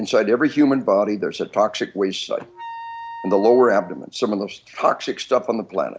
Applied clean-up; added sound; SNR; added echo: none; Wind instrument, woodwind instrument; 18 dB; none.